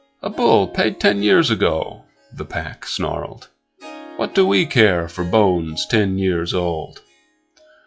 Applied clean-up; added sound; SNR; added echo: classical method log-MMSE.